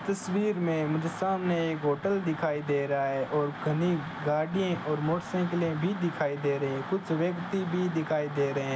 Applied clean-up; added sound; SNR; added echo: none; none; none; none.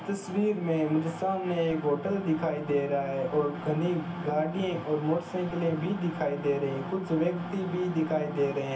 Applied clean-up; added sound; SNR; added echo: none; Organ; 10 dB; reverberation time 0.3 s.